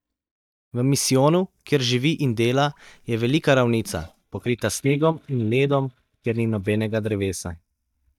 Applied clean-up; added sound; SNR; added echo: neural mask model DeepFilterNet 3.